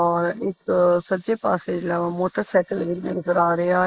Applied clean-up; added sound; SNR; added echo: neural mask model Resemble Enhance denoiser.